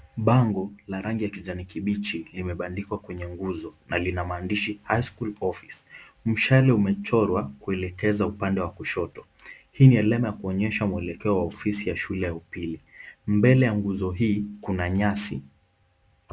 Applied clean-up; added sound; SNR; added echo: none; none; none; none.